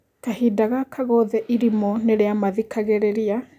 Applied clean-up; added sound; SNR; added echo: none; none; none; none.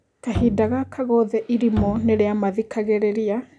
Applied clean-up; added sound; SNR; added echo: none; Bowed string instrument; 10 dB; none.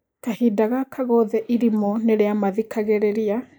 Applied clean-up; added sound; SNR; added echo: neural mask model Resemble Enhance denoiser.